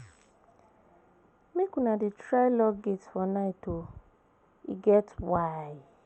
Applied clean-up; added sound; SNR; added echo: none; none; none; none.